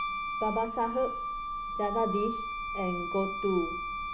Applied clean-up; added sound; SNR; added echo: none; Wind instrument, woodwind instrument; 2 dB; none.